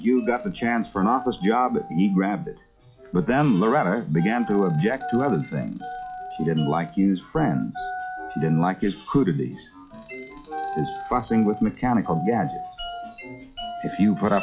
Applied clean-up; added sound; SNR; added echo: classical method log-MMSE.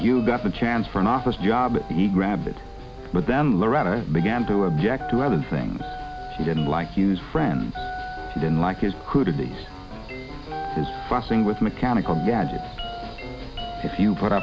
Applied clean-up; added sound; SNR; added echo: none; none; none; none.